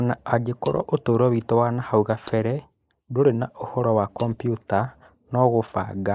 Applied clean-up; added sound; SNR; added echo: neural mask model Resemble Enhance denoiser.